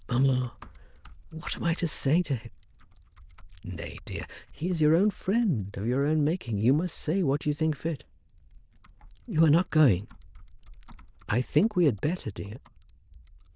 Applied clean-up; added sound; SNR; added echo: neural diffusion model UNIVERSE++.